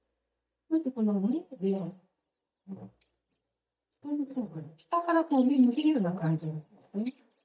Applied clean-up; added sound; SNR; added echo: neural mask model DeepFilterNet 3.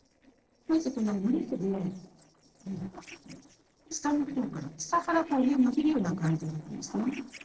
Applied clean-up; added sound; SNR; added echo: neural separator model SepFormer DNS4.